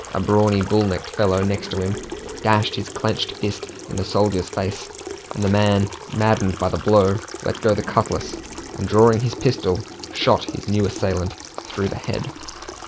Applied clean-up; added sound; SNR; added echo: none; Sink (filling or washing) + Sink (filling or washing) / Water tap, faucet; 13 dB; none.